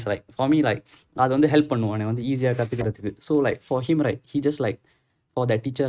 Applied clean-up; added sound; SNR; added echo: neural mask model RNNoise.